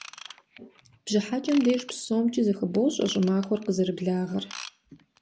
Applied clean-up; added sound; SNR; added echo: none; Ratchet, pawl / Tools; 20 dB; none.